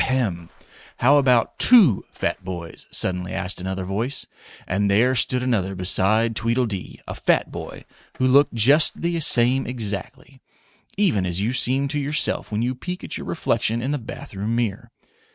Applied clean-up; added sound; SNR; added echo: neural mask model RNNoise.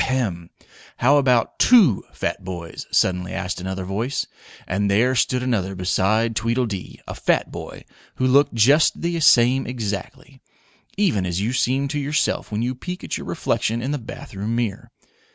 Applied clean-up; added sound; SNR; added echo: none; none; none; none.